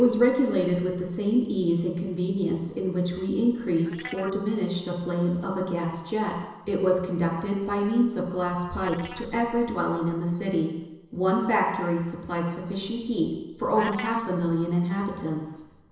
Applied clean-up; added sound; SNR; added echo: neural separator model SepFormer DNS4.